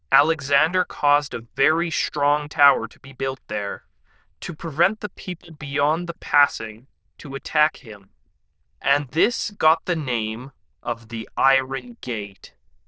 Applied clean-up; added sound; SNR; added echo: neural diffusion model UNIVERSE++.